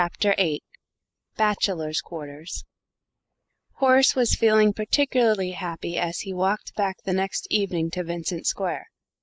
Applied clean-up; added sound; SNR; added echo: neural mask model Resemble Enhance denoiser.